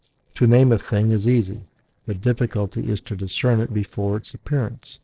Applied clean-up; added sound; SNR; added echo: neural separator model SepFormer DNS4.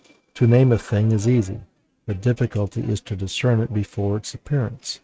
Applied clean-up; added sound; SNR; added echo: neural mask model RNNoise.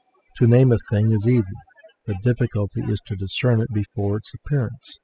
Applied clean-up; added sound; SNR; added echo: classical method spectral subtraction.